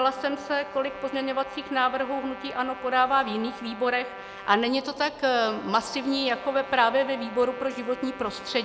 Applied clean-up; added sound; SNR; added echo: none; Trumpet; 16 dB; none.